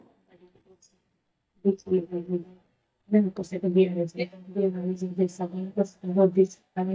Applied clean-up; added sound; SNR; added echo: neural mask model DeepFilterNet 3.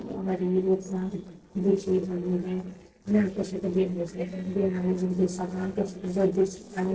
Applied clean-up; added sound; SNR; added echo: neural separator model SepFormer DNS4.